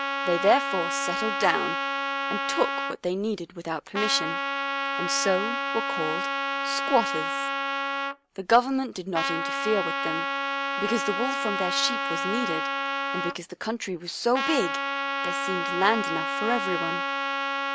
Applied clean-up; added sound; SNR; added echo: none; Trumpet; 0 dB; none.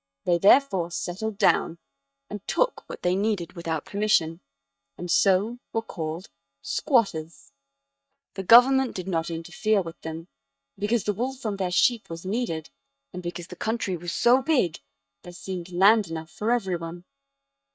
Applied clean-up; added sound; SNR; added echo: neural mask model DeepFilterNet 3.